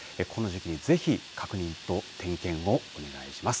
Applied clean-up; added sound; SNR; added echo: none; Fire; 15 dB; none.